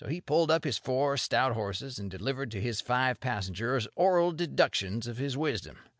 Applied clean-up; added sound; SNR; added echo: none; none; none; none.